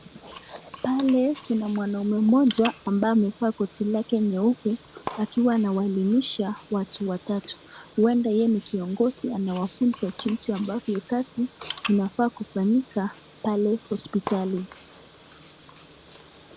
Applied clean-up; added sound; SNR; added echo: none; Bathtub (filling or washing) / Water; 18 dB; none.